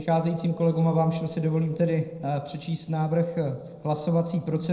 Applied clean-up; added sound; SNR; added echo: neural separator model SepFormer DNS4.